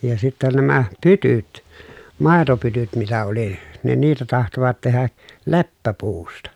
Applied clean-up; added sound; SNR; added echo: none; none; none; none.